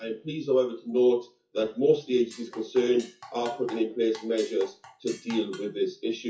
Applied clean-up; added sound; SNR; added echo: classical method WPE with log-MMSE.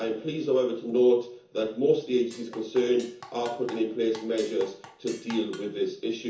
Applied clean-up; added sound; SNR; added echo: none; Drum kit; 19 dB; reverberation time 0.6 s.